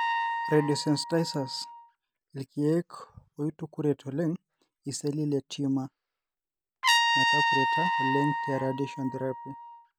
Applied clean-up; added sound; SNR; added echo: none; Trumpet; 0 dB; none.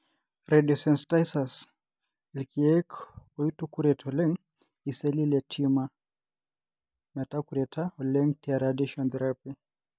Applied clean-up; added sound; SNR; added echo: none; none; none; none.